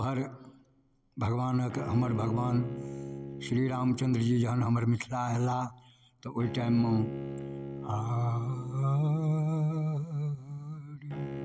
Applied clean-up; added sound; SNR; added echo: none; Bowed string instrument; 11 dB; none.